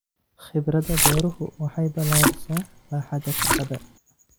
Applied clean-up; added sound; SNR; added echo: none; Splash, splatter; -1 dB; none.